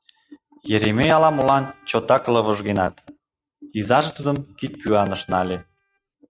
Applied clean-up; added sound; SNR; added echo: neural mask model RNNoise.